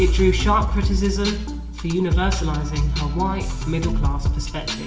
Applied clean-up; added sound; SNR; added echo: none; none; none; reverberation time 1.0 s.